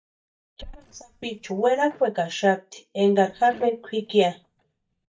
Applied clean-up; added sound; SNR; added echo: neural mask model DeepFilterNet 3.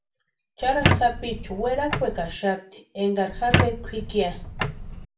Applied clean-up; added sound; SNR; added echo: none; Squeak; -1 dB; reverberation time 0.3 s.